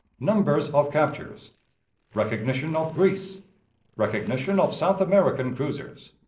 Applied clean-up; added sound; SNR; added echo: neural separator model SepFormer DNS4.